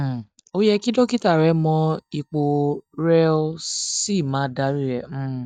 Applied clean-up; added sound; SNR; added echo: neural mask model DeepFilterNet 3.